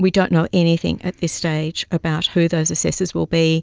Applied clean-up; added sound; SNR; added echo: none; none; none; none.